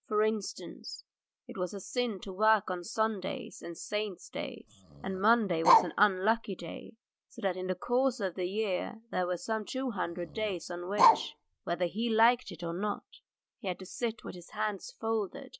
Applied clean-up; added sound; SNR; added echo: none; Bark; -2 dB; none.